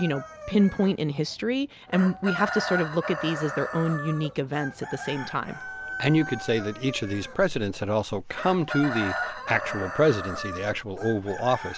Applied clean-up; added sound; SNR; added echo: none; Chicken, rooster; 9 dB; none.